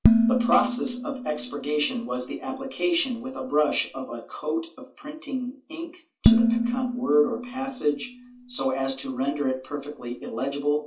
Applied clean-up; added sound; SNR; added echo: none; Dishes, pots, and pans; -1 dB; reverberation time 0.3 s.